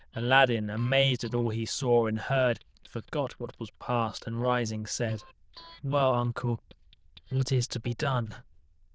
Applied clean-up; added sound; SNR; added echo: neural diffusion model UNIVERSE++.